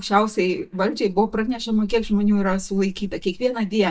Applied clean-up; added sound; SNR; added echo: neural mask model DeepFilterNet 3.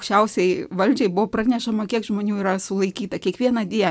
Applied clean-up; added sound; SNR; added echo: none; none; none; none.